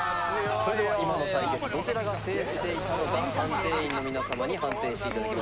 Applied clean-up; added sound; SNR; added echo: none; Car passing by; 12 dB; none.